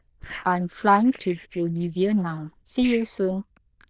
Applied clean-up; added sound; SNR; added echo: neural diffusion model UNIVERSE++.